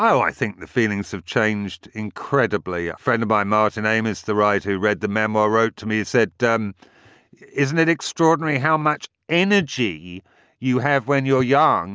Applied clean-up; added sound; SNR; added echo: none; none; none; none.